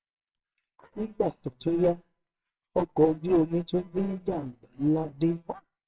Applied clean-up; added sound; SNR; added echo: neural separator model SepFormer WHAMR!.